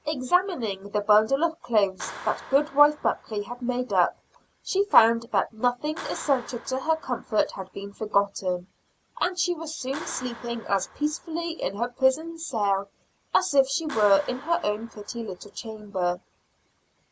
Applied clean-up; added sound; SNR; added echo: none; Clapping; 20 dB; none.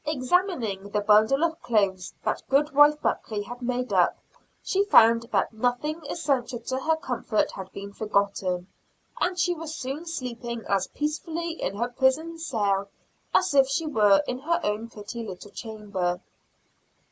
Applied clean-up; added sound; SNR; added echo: none; none; none; none.